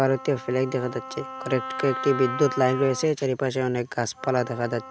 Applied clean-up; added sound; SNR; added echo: none; Wind instrument, woodwind instrument; 11 dB; none.